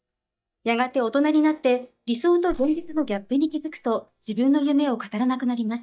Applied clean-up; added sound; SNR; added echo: neural mask model DeepFilterNet 3.